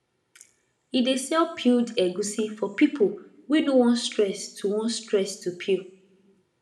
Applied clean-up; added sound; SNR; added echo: none; none; none; reverberation time 0.6 s.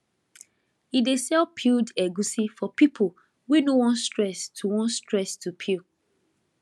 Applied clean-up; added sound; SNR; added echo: none; none; none; none.